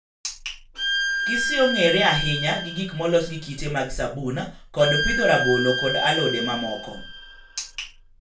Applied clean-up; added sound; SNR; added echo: none; Bowed string instrument; 3 dB; reverberation time 0.3 s.